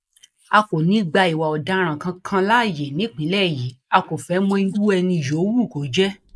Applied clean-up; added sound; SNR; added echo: neural mask model Resemble Enhance denoiser.